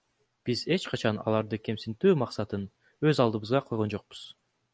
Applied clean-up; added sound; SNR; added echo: none; none; none; none.